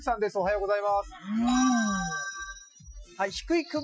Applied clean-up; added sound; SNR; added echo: classical method Wiener filter.